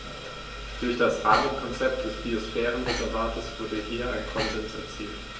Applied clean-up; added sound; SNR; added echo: none; Breathing; 11 dB; reverberation time 0.2 s.